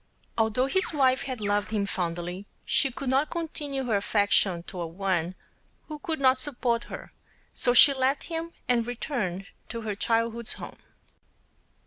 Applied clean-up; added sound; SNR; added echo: none; Bird; 10 dB; none.